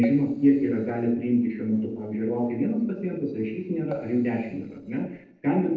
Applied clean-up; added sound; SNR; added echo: neural separator model SepFormer DNS4.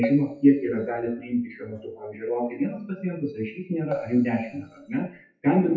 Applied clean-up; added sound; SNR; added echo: classical method WPE with log-MMSE.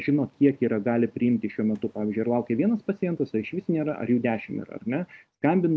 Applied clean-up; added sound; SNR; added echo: none; none; none; none.